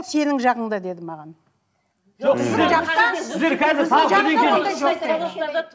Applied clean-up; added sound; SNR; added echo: none; none; none; none.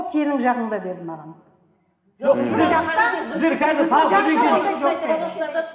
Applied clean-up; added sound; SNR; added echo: none; none; none; reverberation time 1.7 s.